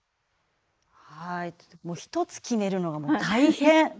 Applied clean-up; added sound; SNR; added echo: neural mask model Resemble Enhance denoiser.